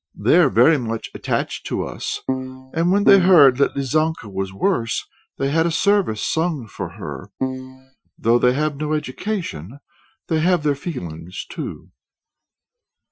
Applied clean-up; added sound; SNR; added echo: classical method Wiener filter.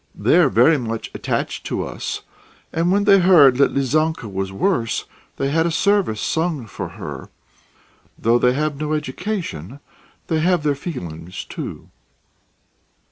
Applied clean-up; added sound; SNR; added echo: none; none; none; none.